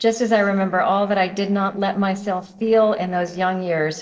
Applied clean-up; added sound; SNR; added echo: neural separator model SepFormer DNS4.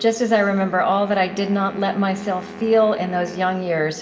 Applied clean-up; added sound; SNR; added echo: none; Wind instrument, woodwind instrument; 19 dB; reverberation time 0.5 s.